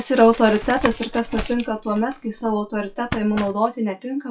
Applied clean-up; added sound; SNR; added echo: classical method WPE with log-MMSE.